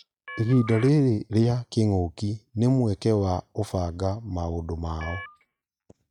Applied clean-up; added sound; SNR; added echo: neural mask model RNNoise.